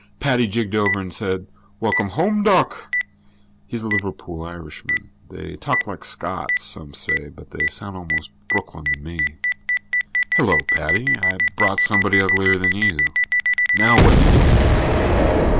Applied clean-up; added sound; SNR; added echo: none; Boom; -4 dB; none.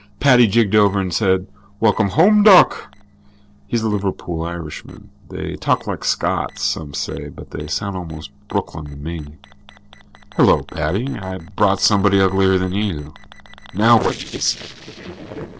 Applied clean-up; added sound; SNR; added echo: neural separator model SepFormer DNS4.